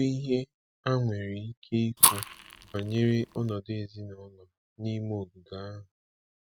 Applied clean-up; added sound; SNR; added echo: none; Fire; -3 dB; none.